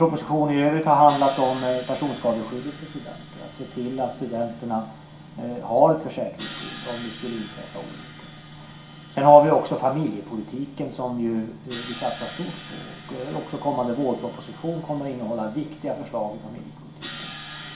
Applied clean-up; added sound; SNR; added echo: none; Crash cymbal; 19 dB; reverberation time 0.5 s.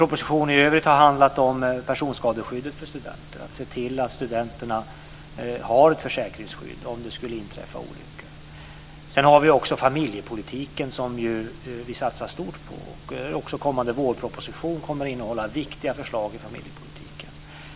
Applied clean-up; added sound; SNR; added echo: none; none; none; none.